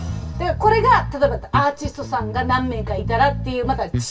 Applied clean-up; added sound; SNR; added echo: none; Bass guitar; 6 dB; reverberation time 0.1 s.